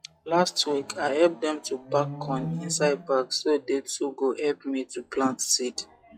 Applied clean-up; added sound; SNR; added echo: classical method log-MMSE.